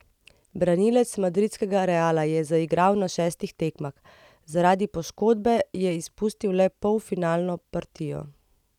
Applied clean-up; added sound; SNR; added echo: none; none; none; none.